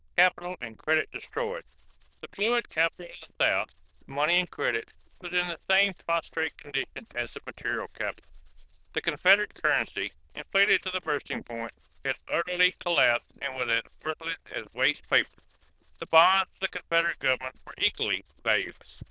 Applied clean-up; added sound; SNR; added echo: neural diffusion model UNIVERSE++.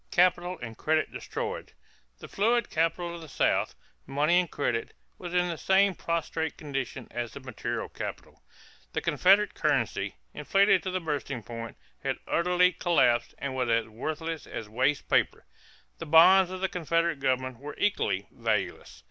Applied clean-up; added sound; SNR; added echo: none; none; none; none.